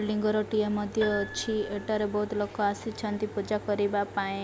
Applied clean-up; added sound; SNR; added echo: none; Piano; 15 dB; none.